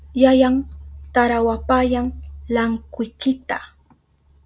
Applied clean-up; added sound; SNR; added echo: none; none; none; none.